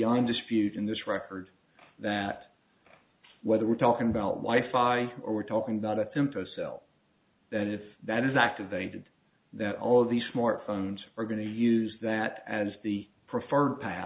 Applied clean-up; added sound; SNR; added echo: none; none; none; none.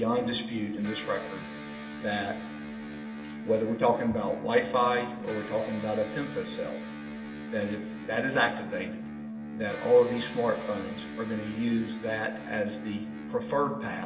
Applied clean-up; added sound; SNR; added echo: none; Electric guitar; 9 dB; reverberation time 1.2 s.